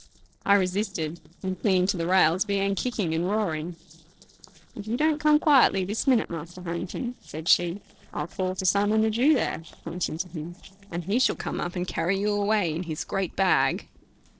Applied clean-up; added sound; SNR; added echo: neural separator model SepFormer DNS4.